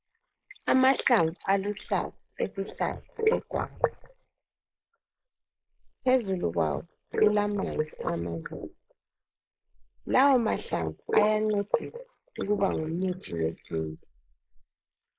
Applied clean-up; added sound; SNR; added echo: neural mask model Resemble Enhance denoiser.